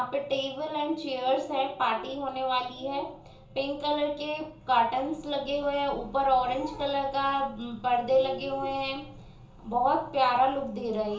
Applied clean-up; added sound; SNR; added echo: none; none; none; reverberation time 0.6 s.